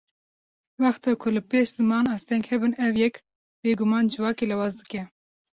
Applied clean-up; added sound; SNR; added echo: none; none; none; none.